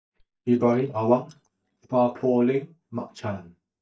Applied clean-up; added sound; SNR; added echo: neural mask model DeepFilterNet 3.